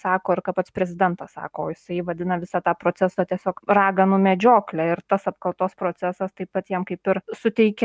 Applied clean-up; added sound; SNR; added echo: none; none; none; none.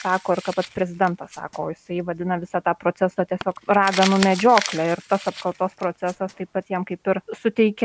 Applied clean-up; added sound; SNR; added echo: none; Crumpling, crinkling; 13 dB; none.